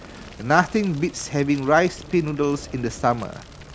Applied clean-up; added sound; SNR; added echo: none; Fire; 18 dB; none.